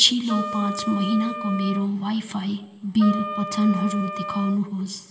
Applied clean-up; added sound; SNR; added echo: none; Wind instrument, woodwind instrument; 8 dB; reverberation time 2.1 s.